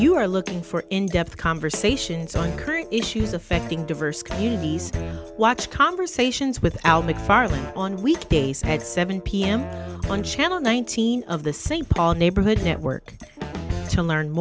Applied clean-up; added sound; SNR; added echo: none; none; none; none.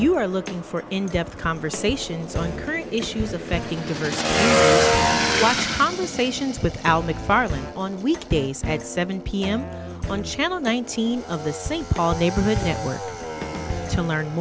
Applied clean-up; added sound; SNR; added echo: none; Motorcycle / Engine; 3 dB; none.